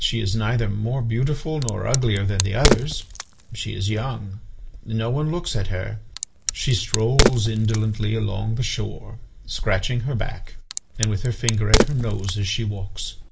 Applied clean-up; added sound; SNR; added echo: none; Crack; 4 dB; reverberation time 0.2 s.